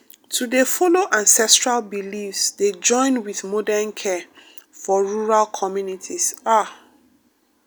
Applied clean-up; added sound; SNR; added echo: none; none; none; none.